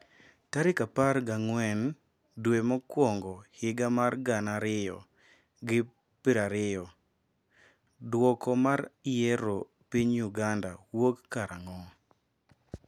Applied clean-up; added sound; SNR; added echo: none; none; none; none.